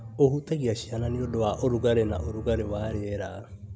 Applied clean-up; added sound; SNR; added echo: none; Bowed string instrument; 13 dB; none.